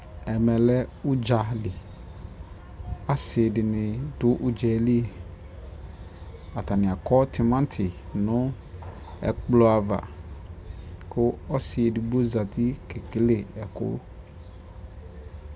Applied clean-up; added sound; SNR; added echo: none; none; none; none.